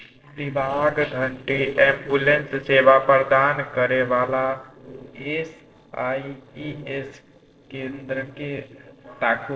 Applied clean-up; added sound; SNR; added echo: neural separator model SepFormer DNS4.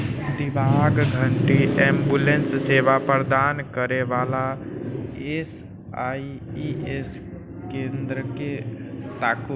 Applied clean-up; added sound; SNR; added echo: none; none; none; none.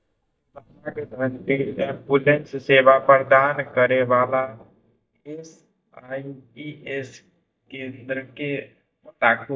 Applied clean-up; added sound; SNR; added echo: neural mask model DeepFilterNet 3.